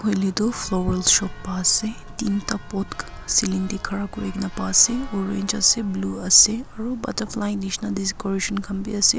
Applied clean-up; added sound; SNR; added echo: none; Church bell; 14 dB; none.